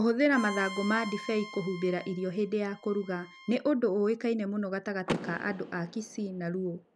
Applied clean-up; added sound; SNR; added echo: none; Door / Car + Bowed string instrument; 13 dB; none.